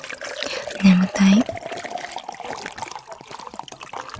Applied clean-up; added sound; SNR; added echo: none; Liquid; 10 dB; none.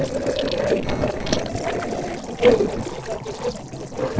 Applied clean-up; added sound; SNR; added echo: neural separator model SepFormer DNS4.